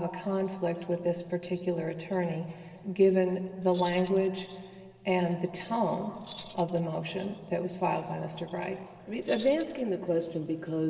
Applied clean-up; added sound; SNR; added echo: none; Keys jangling; 18 dB; reverberation time 2.5 s.